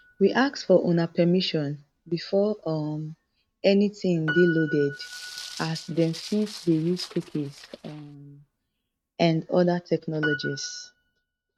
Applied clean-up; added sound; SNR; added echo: neural mask model RNNoise.